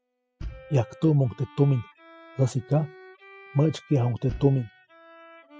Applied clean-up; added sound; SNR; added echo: classical method spectral subtraction.